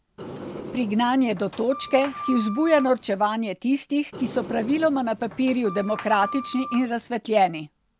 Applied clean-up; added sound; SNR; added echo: none; Sliding door; 12 dB; none.